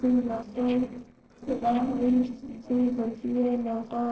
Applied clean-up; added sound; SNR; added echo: neural separator model SepFormer DNS4.